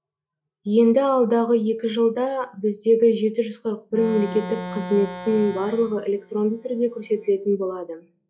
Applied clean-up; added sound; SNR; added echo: classical method log-MMSE.